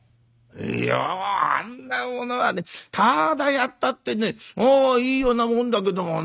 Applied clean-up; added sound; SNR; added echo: neural mask model RNNoise.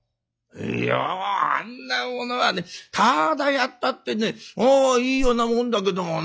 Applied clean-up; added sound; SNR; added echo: classical method log-MMSE.